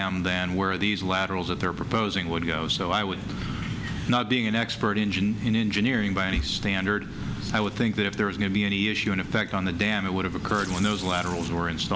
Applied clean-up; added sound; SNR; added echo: none; Tearing; 13 dB; none.